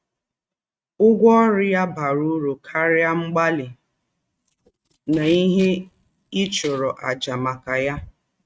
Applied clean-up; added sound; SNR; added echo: neural mask model RNNoise.